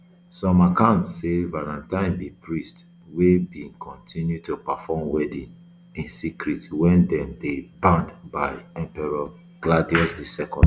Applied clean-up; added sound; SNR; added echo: none; none; none; none.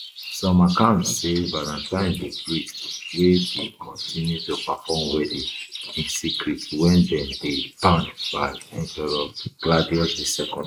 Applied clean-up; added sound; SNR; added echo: neural mask model Resemble Enhance denoiser.